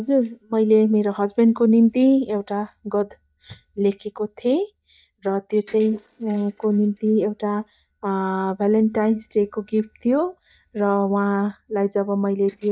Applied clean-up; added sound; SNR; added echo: neural mask model DeepFilterNet 3.